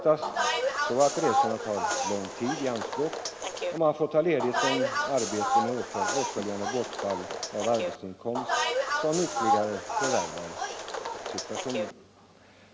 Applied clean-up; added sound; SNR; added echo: none; Bus; 0 dB; none.